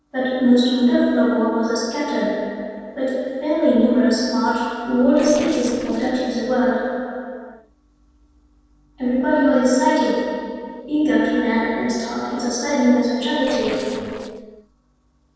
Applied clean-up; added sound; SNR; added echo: neural separator model SepFormer DNS4.